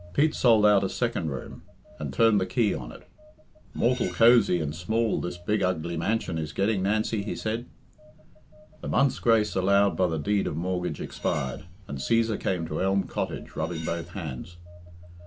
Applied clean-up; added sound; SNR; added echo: none; Cutlery, silverware + Telephone; 20 dB; none.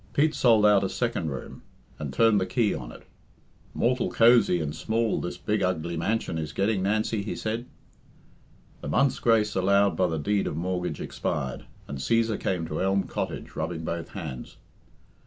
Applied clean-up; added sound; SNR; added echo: none; none; none; none.